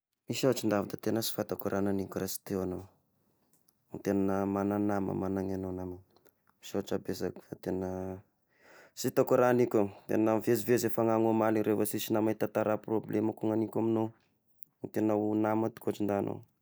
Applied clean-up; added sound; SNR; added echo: none; none; none; none.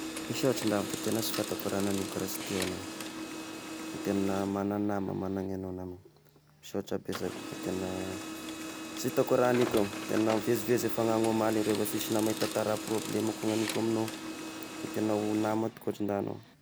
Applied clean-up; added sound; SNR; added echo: none; Printer; 7 dB; none.